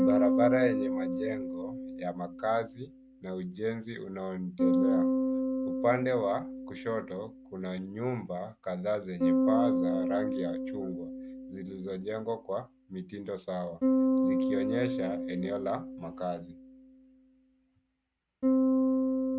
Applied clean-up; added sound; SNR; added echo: none; Bass guitar; -3 dB; none.